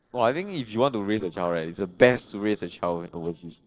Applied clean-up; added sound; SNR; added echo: neural separator model SepFormer DNS4.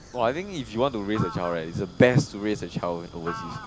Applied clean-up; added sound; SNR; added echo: none; Fire + Fowl; 14 dB; none.